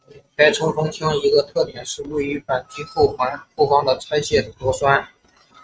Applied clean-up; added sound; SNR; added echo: neural mask model RNNoise.